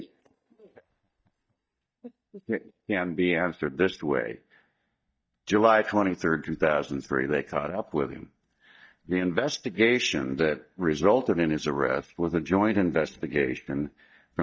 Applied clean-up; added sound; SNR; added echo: neural mask model DeepFilterNet 3.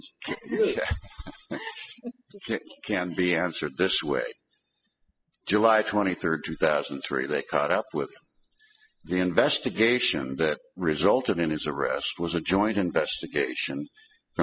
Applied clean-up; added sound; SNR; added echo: classical method spectral subtraction.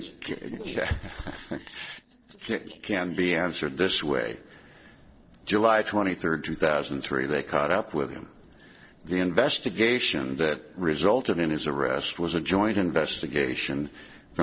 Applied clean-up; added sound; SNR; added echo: neural separator model SepFormer DNS4.